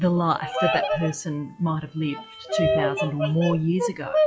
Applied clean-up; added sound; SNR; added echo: classical method log-MMSE.